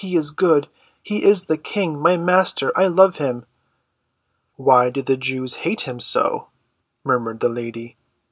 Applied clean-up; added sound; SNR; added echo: none; none; none; none.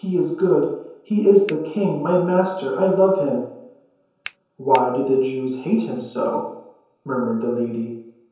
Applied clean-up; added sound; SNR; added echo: none; Finger snapping; 17 dB; reverberation time 0.9 s.